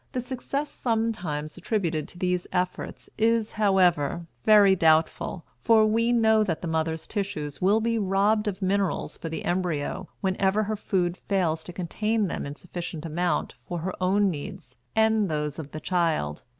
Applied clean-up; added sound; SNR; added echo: none; none; none; none.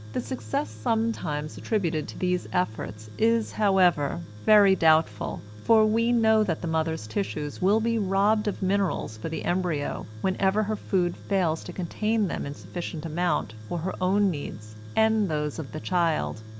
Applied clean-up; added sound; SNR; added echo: none; Tools; 14 dB; none.